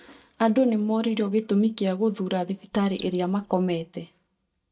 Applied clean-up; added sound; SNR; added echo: neural mask model DeepFilterNet 3.